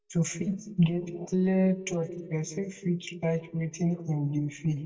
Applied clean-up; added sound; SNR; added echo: neural mask model DeepFilterNet 3.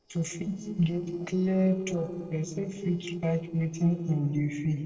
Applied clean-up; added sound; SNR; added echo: neural separator model SepFormer DNS4.